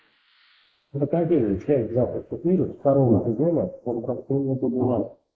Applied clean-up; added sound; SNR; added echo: neural mask model Resemble Enhance denoiser.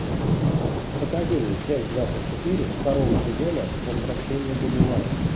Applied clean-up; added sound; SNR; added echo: none; Thunder; -3 dB; none.